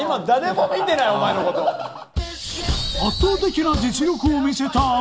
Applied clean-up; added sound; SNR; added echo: none; none; none; reverberation time 0.7 s.